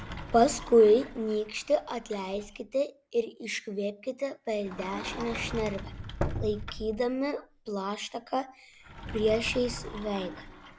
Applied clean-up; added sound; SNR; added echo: none; Sliding door; 11 dB; none.